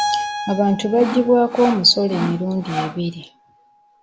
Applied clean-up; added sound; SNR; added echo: none; Keyboard (musical) + Sawing; 8 dB; none.